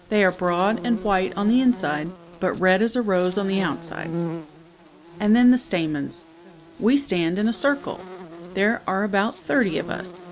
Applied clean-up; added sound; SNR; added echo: none; Buzz; 14 dB; none.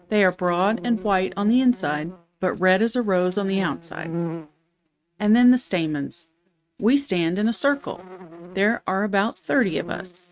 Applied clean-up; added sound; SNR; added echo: neural mask model RNNoise.